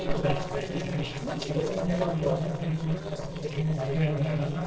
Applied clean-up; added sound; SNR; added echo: neural separator model SepFormer DNS4.